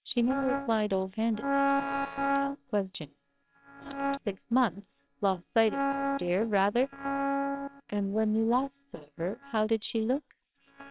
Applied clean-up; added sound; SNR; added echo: neural separator model SepFormer WHAMR!.